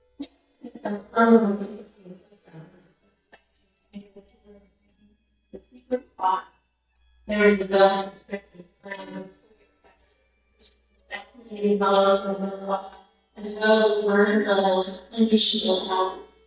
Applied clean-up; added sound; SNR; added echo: neural mask model DeepFilterNet 3.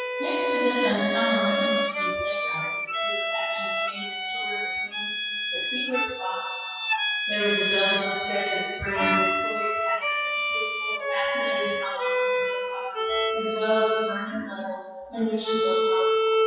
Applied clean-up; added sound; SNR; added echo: classical method WPE with log-MMSE.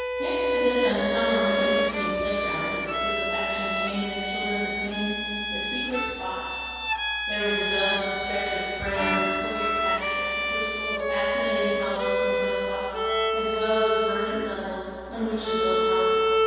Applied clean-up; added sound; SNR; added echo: none; Bowed string instrument; -3 dB; reverberation time 2.2 s.